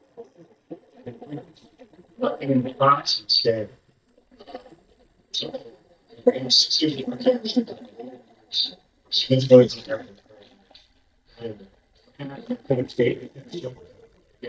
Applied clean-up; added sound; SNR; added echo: neural mask model DeepFilterNet 3.